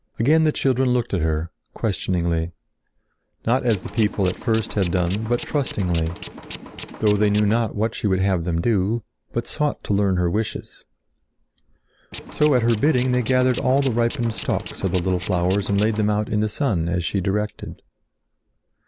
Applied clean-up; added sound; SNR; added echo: none; Tools; 10 dB; none.